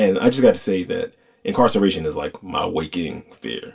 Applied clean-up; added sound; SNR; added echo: none; none; none; reverberation time 0.1 s.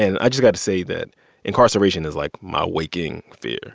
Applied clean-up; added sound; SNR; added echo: none; none; none; none.